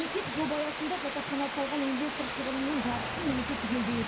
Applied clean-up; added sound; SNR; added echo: none; Water; 3 dB; reverberation time 0.4 s.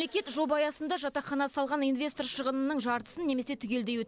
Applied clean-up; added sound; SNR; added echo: none; none; none; none.